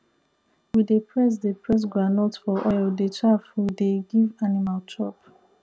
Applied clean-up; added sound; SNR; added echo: none; none; none; none.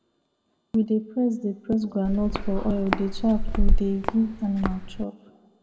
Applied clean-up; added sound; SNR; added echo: none; Walk, footsteps; -2 dB; reverberation time 0.9 s.